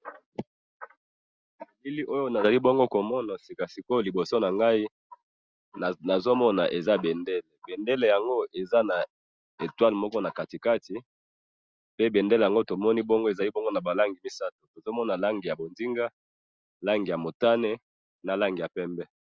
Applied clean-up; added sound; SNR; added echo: none; none; none; none.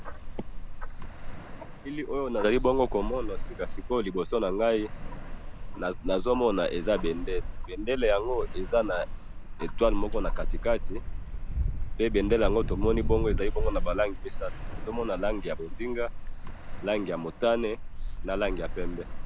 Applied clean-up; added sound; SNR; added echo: none; Ocean; 1 dB; none.